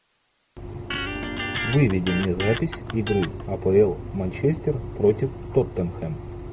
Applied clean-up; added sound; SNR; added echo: none; Electric guitar; 7 dB; none.